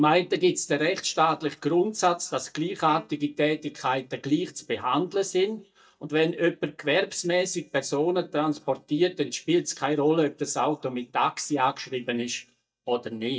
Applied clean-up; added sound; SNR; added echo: neural mask model DeepFilterNet 3.